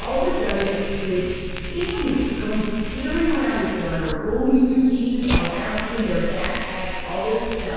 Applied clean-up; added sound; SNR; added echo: none; Fire; 5 dB; reverberation time 2.0 s.